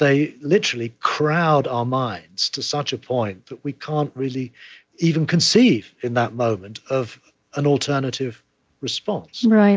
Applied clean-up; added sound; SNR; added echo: none; none; none; none.